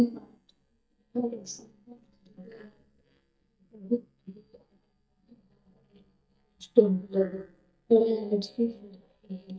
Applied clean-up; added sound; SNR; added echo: neural mask model DeepFilterNet 3.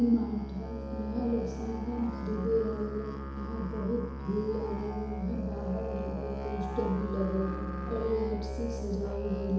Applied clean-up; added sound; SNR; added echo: none; Musical instrument; 4 dB; reverberation time 1.0 s.